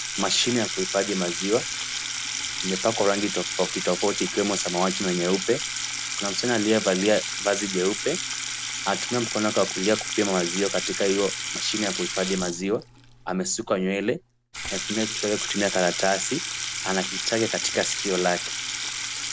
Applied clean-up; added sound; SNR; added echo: none; Sink (filling or washing) / Water tap, faucet; 4 dB; none.